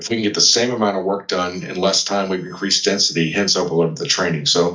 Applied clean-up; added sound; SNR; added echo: neural mask model DeepFilterNet 3.